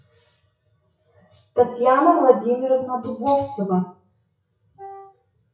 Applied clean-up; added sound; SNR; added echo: classical method WPE with log-MMSE.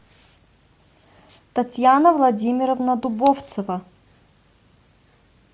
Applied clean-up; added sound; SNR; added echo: none; none; none; none.